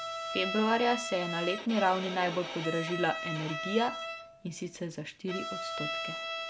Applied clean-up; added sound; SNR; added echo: none; Bowed string instrument; 5 dB; none.